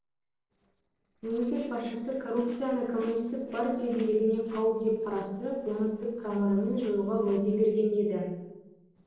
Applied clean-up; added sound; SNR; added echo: neural separator model SepFormer DNS4.